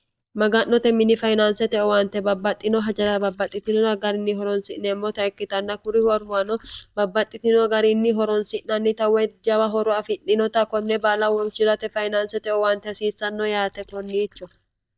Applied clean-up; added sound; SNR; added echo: neural mask model DeepFilterNet 3.